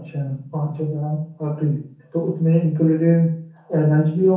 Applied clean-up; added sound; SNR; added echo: none; none; none; reverberation time 0.6 s.